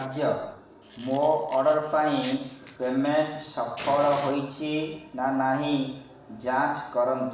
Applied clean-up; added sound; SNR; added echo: none; Fire; 18 dB; reverberation time 0.7 s.